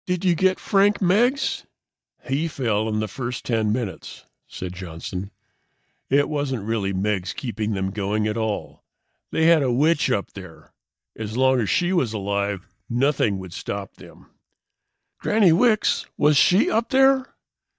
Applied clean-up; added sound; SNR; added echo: neural mask model DeepFilterNet 3.